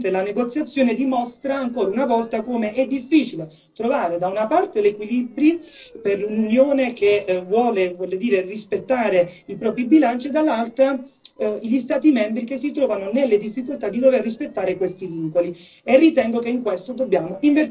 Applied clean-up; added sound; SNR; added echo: neural separator model SepFormer DNS4.